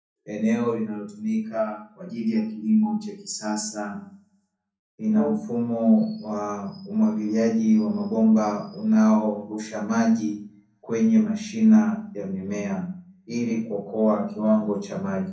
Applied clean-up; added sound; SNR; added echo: none; Brass instrument; 11 dB; reverberation time 0.6 s.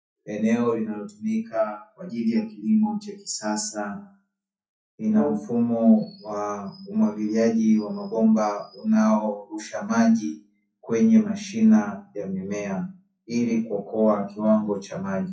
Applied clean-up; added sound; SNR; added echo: classical method WPE with log-MMSE.